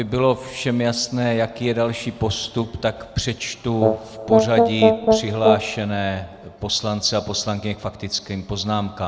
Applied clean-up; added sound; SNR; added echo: none; Brass instrument; -5 dB; none.